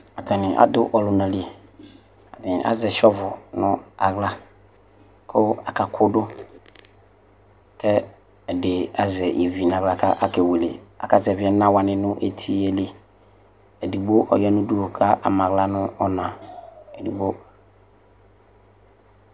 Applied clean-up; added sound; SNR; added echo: none; none; none; none.